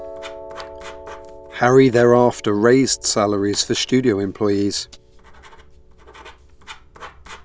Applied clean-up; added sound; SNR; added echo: none; Piano + Writing; 19 dB; none.